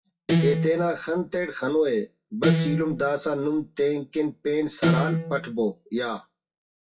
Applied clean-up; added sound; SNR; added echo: classical method WPE with log-MMSE.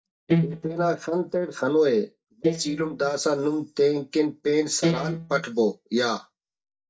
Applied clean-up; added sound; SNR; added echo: neural mask model DeepFilterNet 3.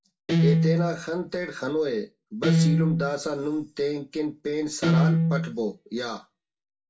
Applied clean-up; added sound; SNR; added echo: none; Guitar; -4 dB; reverberation time 0.2 s.